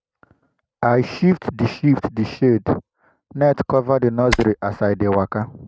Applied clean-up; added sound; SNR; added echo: neural mask model RNNoise.